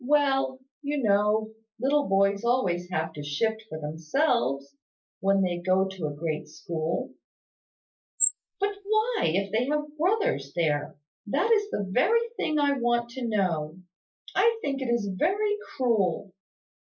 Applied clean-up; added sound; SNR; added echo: neural mask model Resemble Enhance denoiser.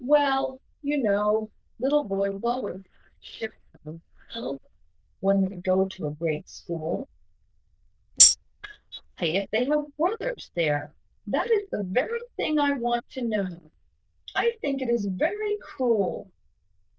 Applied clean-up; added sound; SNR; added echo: neural diffusion model UNIVERSE++.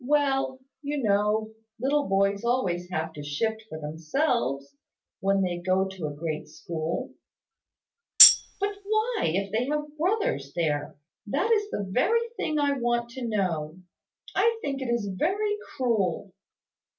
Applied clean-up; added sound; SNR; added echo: none; Tambourine; -5 dB; none.